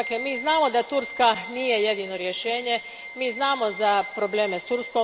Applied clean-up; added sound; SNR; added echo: none; Bowed string instrument; 13 dB; none.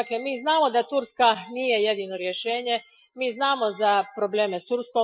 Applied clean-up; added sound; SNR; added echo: classical method Wiener filter.